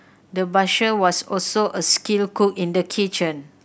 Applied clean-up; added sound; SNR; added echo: none; none; none; none.